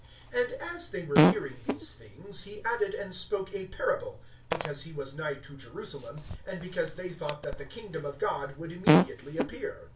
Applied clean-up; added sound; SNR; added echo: none; Fart; -2 dB; reverberation time 0.3 s.